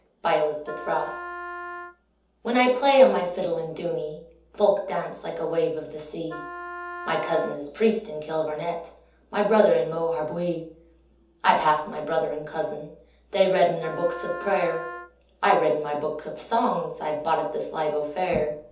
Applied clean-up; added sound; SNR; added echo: none; Wind instrument, woodwind instrument; 12 dB; reverberation time 0.6 s.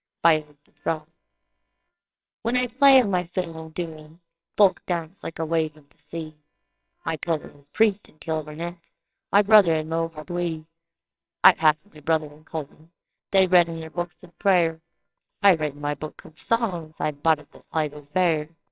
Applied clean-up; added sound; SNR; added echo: neural separator model SepFormer WHAMR!.